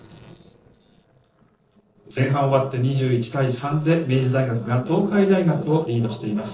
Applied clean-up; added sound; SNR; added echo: neural separator model SepFormer DNS4.